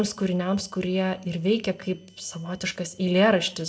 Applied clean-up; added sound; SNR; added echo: neural separator model SepFormer DNS4.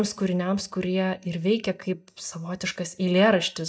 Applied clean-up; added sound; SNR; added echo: neural mask model DeepFilterNet 3.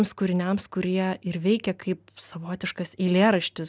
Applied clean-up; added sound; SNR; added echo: none; none; none; none.